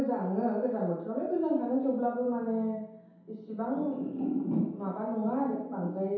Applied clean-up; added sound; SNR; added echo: none; none; none; reverberation time 0.8 s.